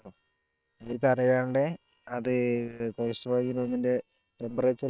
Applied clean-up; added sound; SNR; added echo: neural separator model SepFormer WHAM!.